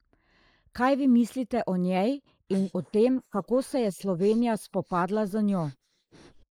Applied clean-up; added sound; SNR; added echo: neural mask model Resemble Enhance denoiser.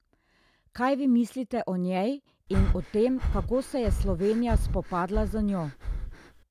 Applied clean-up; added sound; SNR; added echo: none; Breathing; 1 dB; none.